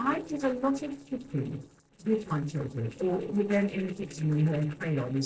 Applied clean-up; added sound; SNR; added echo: neural separator model SepFormer DNS4.